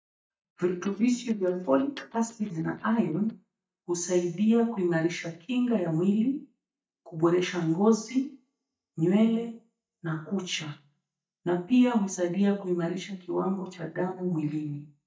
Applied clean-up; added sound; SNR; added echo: neural mask model DeepFilterNet 3.